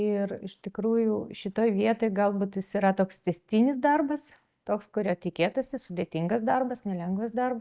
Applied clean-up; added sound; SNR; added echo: none; none; none; none.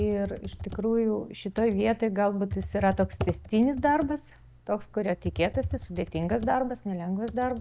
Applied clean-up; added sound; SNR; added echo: none; Computer keyboard; 11 dB; none.